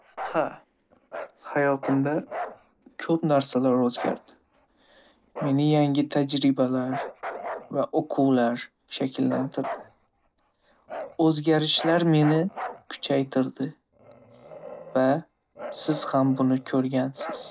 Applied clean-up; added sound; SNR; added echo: none; Bark; 14 dB; none.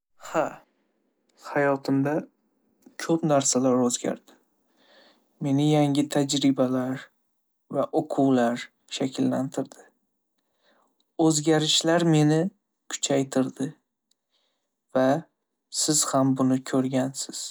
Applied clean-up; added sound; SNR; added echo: none; none; none; none.